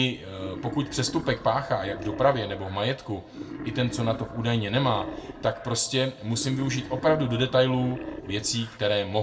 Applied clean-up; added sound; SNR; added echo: none; Wild animals; 12 dB; reverberation time 0.2 s.